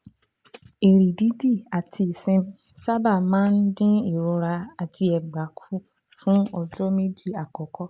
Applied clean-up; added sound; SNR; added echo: none; none; none; none.